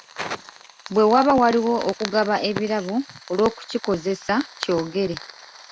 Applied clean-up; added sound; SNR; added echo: none; Fire; 15 dB; none.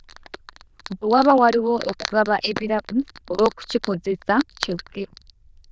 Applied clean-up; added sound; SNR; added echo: neural diffusion model UNIVERSE++.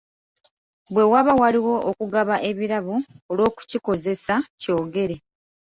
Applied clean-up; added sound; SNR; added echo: none; none; none; none.